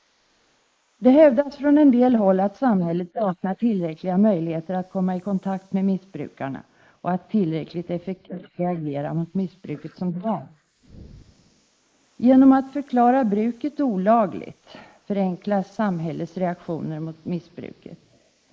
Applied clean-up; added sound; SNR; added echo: neural mask model Resemble Enhance denoiser.